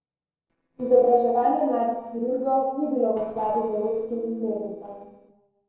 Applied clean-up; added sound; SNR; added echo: neural separator model SepFormer DNS4.